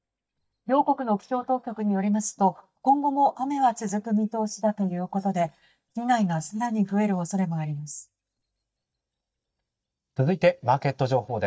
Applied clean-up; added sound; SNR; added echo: neural mask model DeepFilterNet 3.